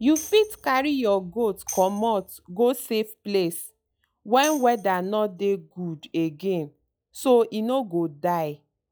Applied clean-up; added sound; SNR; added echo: classical method log-MMSE.